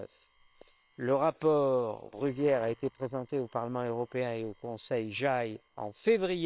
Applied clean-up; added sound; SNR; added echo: neural separator model SepFormer WHAM!.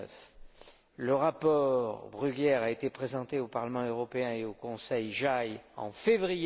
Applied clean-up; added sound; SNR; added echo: none; none; none; none.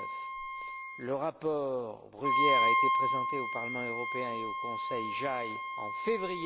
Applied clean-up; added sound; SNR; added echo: none; Wind instrument, woodwind instrument; -4 dB; none.